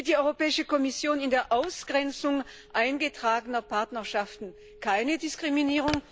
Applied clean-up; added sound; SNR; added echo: none; Telephone; 19 dB; none.